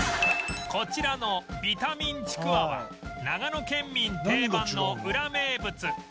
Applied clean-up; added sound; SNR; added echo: none; none; none; none.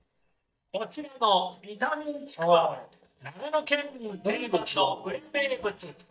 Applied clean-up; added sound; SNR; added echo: neural mask model DeepFilterNet 3.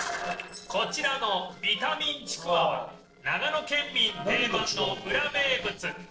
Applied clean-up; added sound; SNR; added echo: neural separator model SepFormer DNS4.